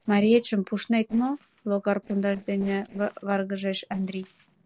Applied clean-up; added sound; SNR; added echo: neural separator model SepFormer DNS4.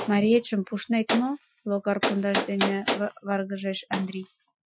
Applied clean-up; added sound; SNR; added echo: classical method Wiener filter.